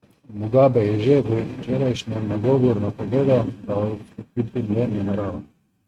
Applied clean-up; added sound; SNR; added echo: neural mask model RNNoise.